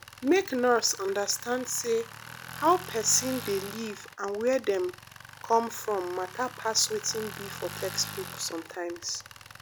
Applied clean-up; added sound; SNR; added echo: none; Tools; 14 dB; none.